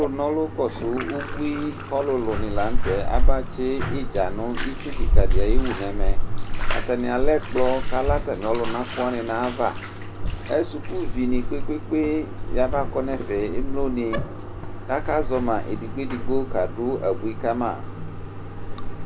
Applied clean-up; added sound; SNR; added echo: none; Bathtub (filling or washing); -4 dB; none.